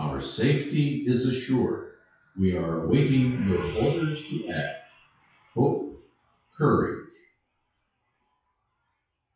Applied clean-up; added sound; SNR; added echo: classical method WPE with log-MMSE.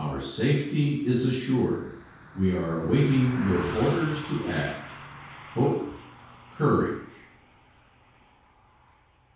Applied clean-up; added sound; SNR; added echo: none; Car passing by; 15 dB; reverberation time 0.6 s.